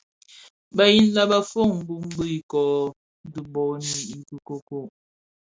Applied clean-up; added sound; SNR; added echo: none; none; none; none.